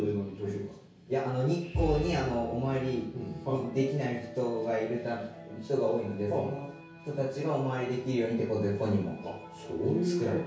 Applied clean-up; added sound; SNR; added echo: none; none; none; reverberation time 0.6 s.